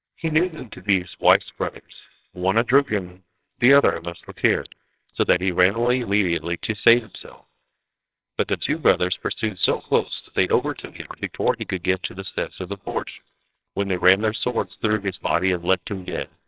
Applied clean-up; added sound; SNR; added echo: neural separator model SepFormer WHAMR!.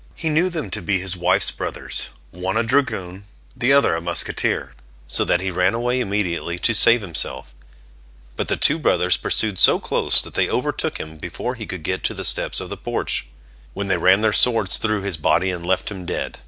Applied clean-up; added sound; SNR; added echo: none; none; none; none.